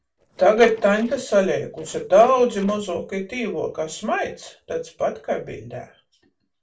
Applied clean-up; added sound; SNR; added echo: neural separator model SepFormer DNS4.